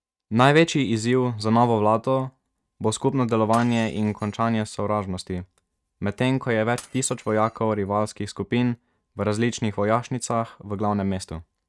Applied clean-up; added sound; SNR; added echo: neural mask model RNNoise.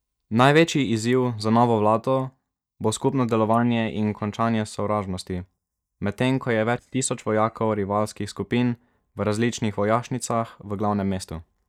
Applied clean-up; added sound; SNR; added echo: neural mask model DeepFilterNet 3.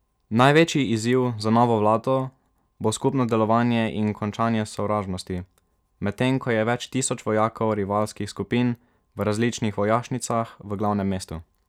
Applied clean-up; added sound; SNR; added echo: none; none; none; none.